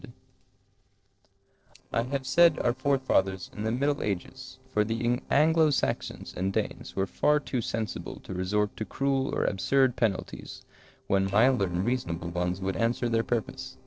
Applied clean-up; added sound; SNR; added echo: neural separator model SepFormer DNS4.